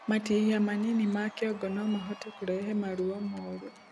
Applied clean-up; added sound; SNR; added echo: none; Cheering; 20 dB; none.